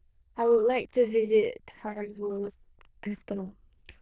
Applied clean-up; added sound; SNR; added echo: neural diffusion model UNIVERSE++.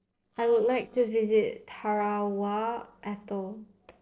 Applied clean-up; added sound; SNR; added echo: neural separator model SepFormer DNS4.